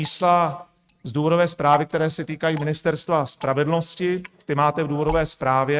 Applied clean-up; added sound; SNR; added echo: neural mask model RNNoise.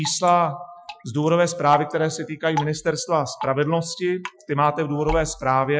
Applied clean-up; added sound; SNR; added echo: classical method Wiener filter.